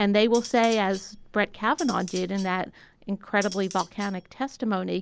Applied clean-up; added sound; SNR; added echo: none; Cutlery, silverware; 18 dB; none.